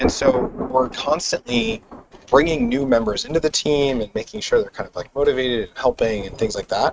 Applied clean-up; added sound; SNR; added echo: neural mask model RNNoise.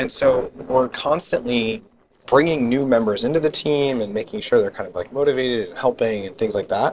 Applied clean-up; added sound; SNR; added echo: neural separator model SepFormer DNS4.